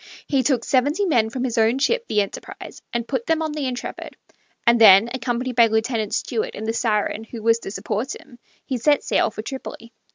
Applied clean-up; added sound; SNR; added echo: none; none; none; none.